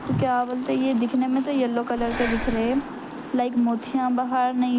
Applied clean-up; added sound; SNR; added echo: none; Breathing; 11 dB; none.